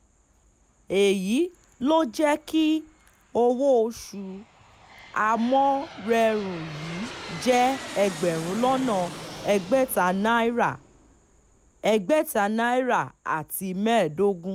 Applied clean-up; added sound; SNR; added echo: none; Aircraft; 18 dB; none.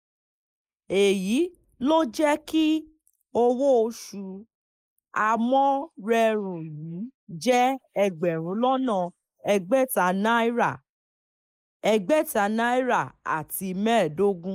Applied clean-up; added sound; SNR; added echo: neural mask model Resemble Enhance denoiser.